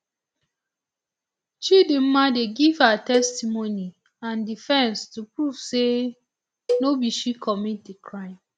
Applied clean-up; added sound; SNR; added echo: none; Cowbell; 7 dB; none.